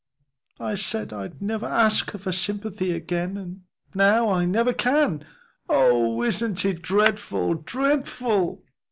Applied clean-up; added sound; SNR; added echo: neural mask model Resemble Enhance denoiser.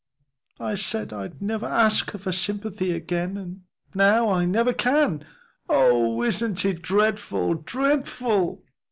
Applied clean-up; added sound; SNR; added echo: none; none; none; none.